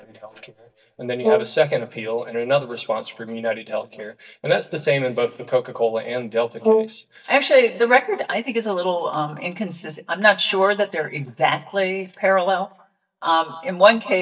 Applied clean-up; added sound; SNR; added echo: neural mask model DeepFilterNet 3.